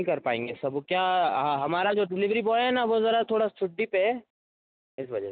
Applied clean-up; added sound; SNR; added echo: none; none; none; none.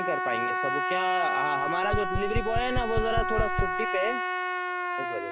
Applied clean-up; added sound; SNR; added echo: none; Knock + Trumpet; -3 dB; none.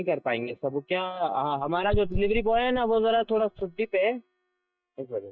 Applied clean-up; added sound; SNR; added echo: neural mask model DeepFilterNet 3.